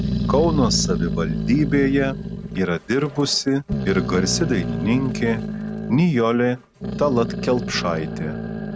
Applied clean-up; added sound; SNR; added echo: none; Growling; 4 dB; none.